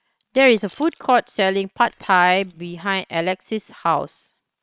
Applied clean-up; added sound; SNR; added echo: neural separator model SepFormer WHAM!.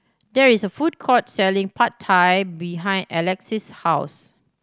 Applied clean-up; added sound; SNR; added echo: none; none; none; none.